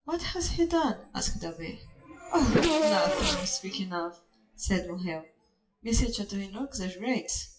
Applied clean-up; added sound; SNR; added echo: classical method WPE with log-MMSE.